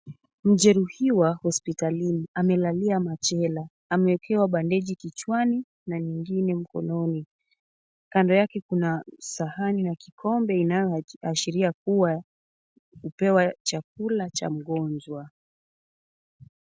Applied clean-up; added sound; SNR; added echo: none; none; none; none.